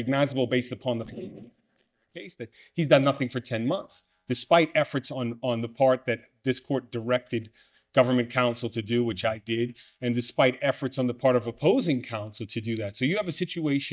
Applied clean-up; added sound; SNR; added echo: neural mask model DeepFilterNet 3.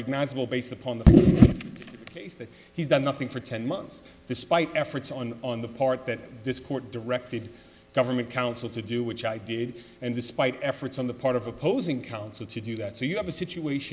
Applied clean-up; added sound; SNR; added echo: none; none; none; none.